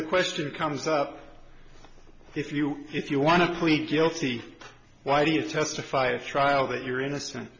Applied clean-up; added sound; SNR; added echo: none; none; none; none.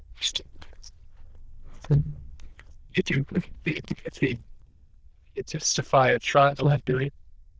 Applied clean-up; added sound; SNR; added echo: neural diffusion model UNIVERSE++.